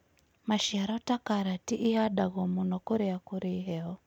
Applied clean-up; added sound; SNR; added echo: none; none; none; none.